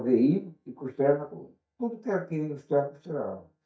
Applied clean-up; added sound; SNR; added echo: neural mask model DeepFilterNet 3.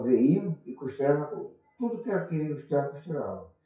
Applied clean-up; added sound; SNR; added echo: classical method WPE with log-MMSE.